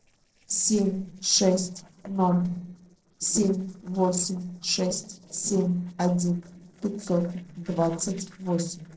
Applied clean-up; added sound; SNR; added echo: neural separator model SepFormer DNS4.